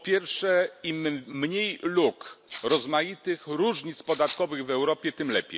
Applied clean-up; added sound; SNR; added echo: none; Rattle (instrument); 5 dB; none.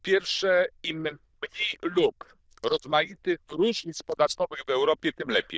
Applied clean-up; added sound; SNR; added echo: neural diffusion model UNIVERSE++.